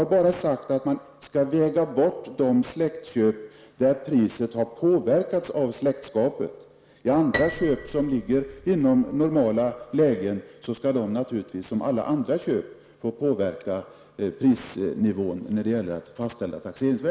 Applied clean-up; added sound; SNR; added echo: none; Piano; 13 dB; none.